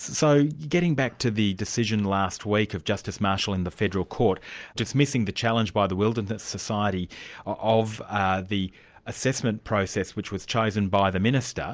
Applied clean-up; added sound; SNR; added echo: none; none; none; none.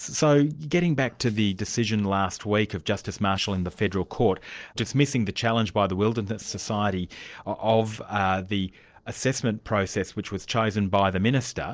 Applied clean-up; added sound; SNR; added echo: neural separator model SepFormer DNS4.